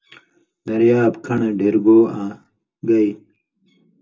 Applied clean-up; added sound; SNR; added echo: none; none; none; reverberation time 0.2 s.